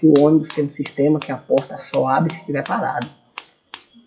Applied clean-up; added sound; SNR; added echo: classical method WPE with log-MMSE.